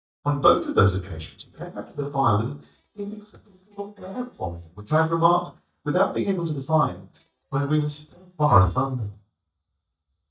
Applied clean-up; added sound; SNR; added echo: neural mask model DeepFilterNet 3.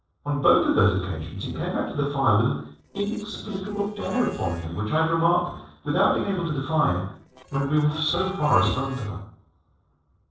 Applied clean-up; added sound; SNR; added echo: neural separator model SepFormer DNS4.